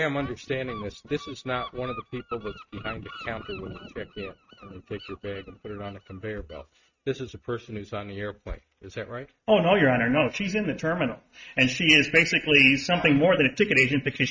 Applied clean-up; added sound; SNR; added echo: neural mask model RNNoise.